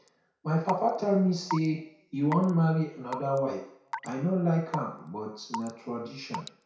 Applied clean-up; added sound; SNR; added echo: none; Raindrop / Drip / Water tap, faucet; 12 dB; reverberation time 0.6 s.